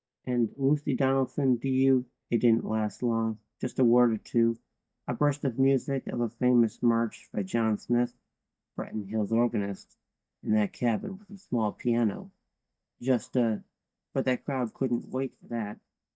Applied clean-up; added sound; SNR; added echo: neural mask model DeepFilterNet 3.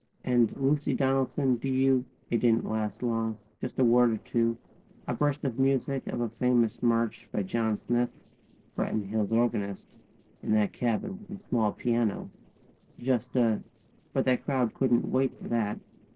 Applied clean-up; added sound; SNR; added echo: neural separator model SepFormer DNS4.